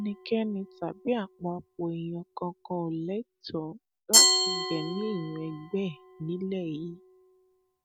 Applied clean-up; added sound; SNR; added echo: none; Glass; -2 dB; none.